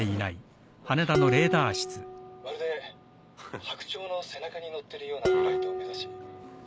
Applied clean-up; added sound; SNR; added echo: none; Dishes, pots, and pans; 1 dB; none.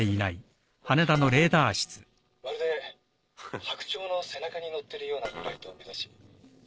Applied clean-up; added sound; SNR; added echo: neural separator model SepFormer DNS4.